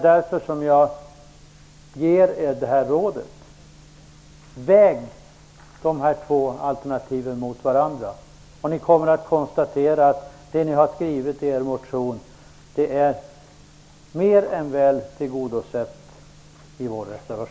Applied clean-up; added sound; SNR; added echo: none; none; none; none.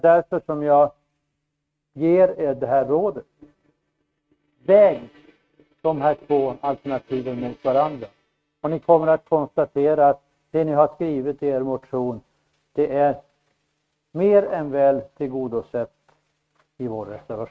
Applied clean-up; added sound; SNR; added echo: neural mask model RNNoise.